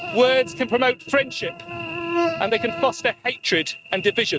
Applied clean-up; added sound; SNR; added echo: neural mask model RNNoise.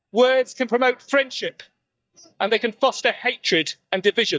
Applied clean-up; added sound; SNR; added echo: neural mask model DeepFilterNet 3.